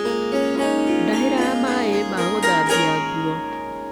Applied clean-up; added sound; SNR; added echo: none; Harp; -4 dB; none.